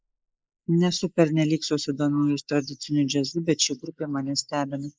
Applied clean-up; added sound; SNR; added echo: neural mask model Resemble Enhance denoiser.